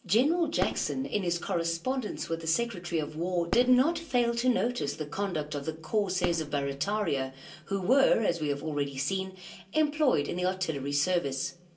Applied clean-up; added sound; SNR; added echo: none; Fireworks; 15 dB; reverberation time 0.2 s.